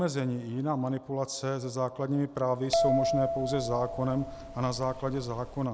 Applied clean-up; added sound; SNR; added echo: none; Bell; 1 dB; none.